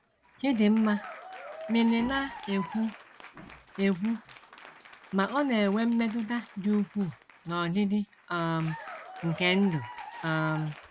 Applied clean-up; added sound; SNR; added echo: none; Applause / Cheering; 16 dB; none.